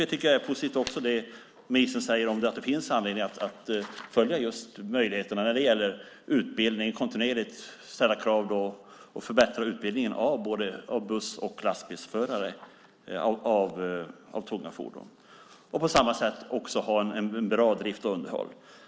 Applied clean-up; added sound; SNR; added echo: none; none; none; none.